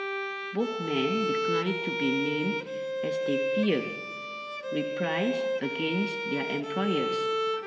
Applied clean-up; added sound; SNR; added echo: none; Bowed string instrument; -1 dB; reverberation time 3.0 s.